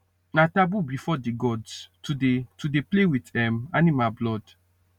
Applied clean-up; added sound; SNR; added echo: none; none; none; none.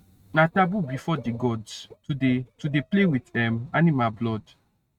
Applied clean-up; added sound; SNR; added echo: neural mask model RNNoise.